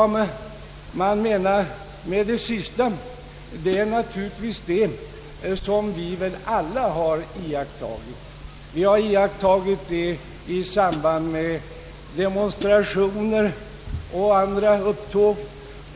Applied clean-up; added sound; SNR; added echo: none; Hi-hat; 13 dB; none.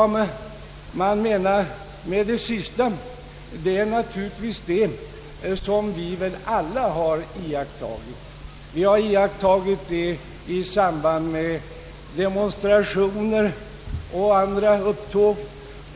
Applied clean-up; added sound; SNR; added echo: none; none; none; none.